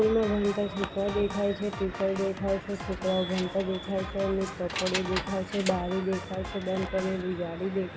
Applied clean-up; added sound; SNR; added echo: none; Keys jangling + Drum kit; 10 dB; none.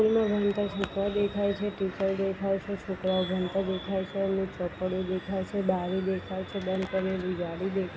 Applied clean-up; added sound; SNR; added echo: none; none; none; none.